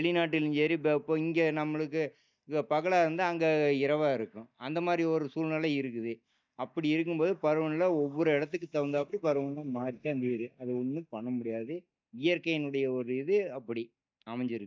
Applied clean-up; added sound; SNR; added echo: neural mask model DeepFilterNet 3.